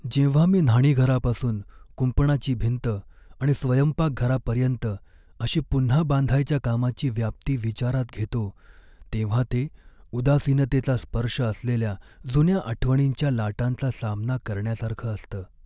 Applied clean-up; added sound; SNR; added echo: none; none; none; none.